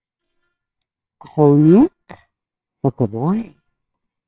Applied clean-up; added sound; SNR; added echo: neural separator model SepFormer WHAMR!.